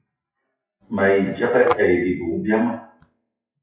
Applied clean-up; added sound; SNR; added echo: classical method WPE with log-MMSE.